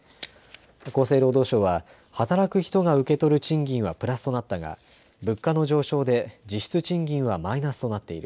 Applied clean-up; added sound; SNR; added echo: none; none; none; none.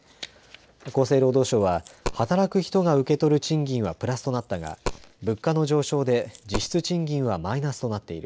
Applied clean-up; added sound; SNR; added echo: none; Coin (dropping); 13 dB; none.